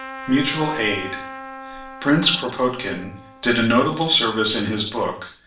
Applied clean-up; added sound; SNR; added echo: none; Trumpet; 15 dB; reverberation time 0.4 s.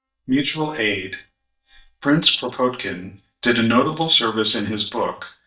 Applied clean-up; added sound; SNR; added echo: neural mask model DeepFilterNet 3.